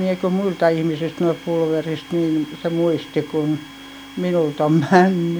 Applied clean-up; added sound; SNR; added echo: none; Domestic sounds, home sounds; 19 dB; none.